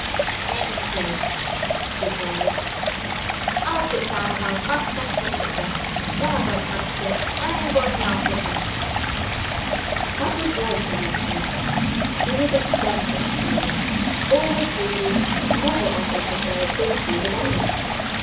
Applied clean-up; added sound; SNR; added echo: none; Stream; -5 dB; reverberation time 0.7 s.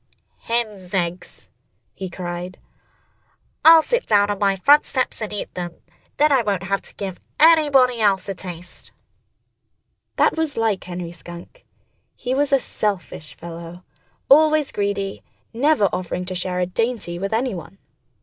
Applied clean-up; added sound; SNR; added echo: none; none; none; none.